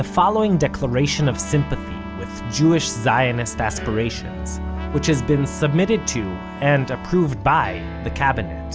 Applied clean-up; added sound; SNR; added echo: none; Trumpet; 18 dB; none.